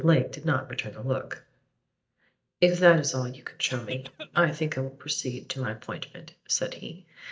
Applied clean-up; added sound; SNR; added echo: neural mask model DeepFilterNet 3.